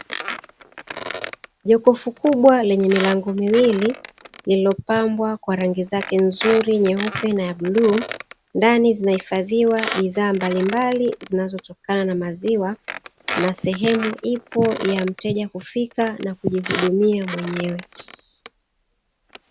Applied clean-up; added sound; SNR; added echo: none; Squeak; 13 dB; none.